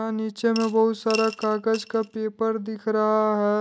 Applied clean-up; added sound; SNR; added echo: none; Coin (dropping) / Glass; 16 dB; none.